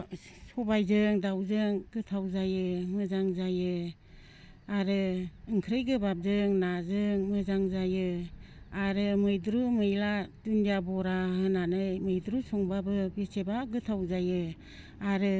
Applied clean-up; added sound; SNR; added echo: none; none; none; none.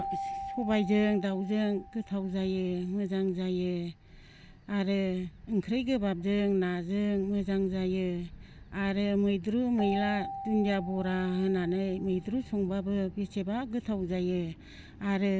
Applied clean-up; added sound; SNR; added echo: none; Keyboard (musical); 15 dB; none.